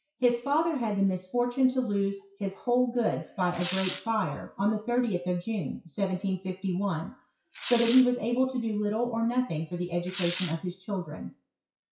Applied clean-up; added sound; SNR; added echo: classical method WPE with log-MMSE.